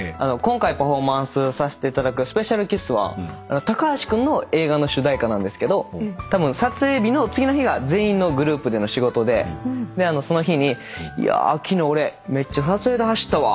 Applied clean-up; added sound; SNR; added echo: none; none; none; none.